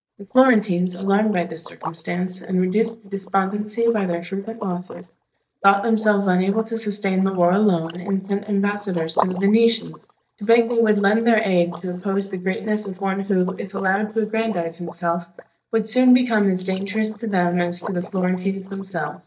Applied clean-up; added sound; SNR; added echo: neural mask model DeepFilterNet 3.